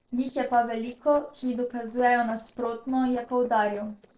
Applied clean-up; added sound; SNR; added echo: neural separator model SepFormer DNS4.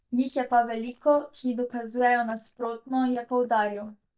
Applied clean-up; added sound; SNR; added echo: neural mask model DeepFilterNet 3.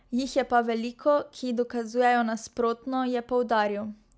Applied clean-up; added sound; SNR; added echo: none; none; none; none.